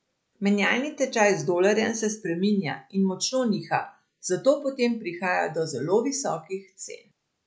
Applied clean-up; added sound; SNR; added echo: none; none; none; none.